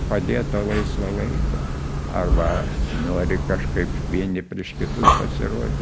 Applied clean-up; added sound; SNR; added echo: none; Breathing; -3 dB; none.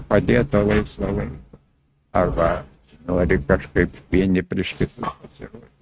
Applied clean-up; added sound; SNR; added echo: neural mask model RNNoise.